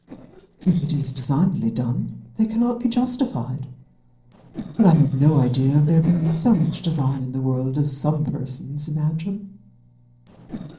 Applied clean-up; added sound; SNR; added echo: neural separator model SepFormer DNS4.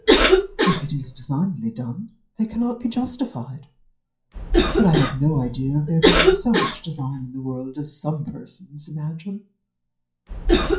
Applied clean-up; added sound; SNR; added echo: classical method WPE with log-MMSE.